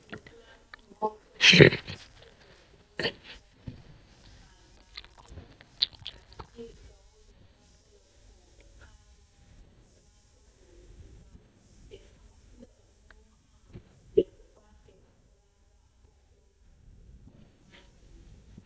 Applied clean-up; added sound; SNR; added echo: neural mask model DeepFilterNet 3.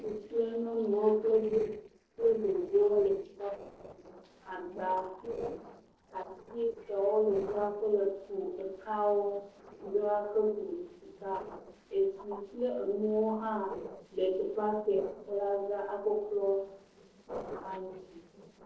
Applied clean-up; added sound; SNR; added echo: neural separator model SepFormer DNS4.